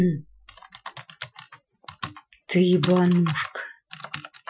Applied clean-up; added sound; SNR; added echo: classical method Wiener filter.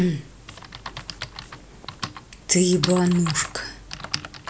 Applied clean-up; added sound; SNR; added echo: none; Typing; 10 dB; none.